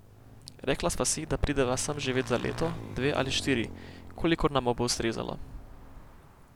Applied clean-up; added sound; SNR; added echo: none; Motorcycle / Engine; 14 dB; none.